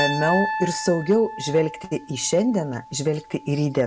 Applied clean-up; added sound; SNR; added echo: none; Piano; 8 dB; none.